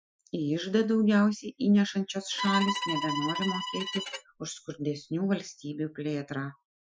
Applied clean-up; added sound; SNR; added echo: classical method Wiener filter.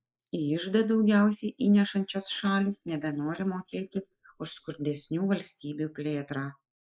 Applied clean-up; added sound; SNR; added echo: neural mask model Resemble Enhance denoiser.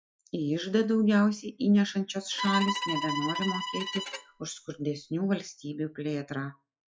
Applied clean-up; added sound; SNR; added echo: classical method log-MMSE.